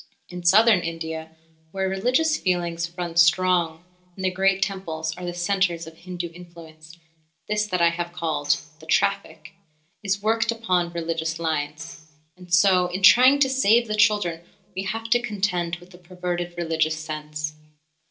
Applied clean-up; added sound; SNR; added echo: none; Tambourine; 20 dB; reverberation time 0.2 s.